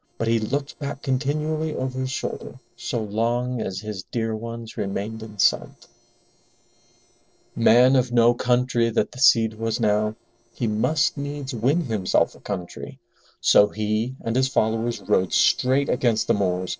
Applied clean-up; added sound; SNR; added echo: neural separator model SepFormer DNS4.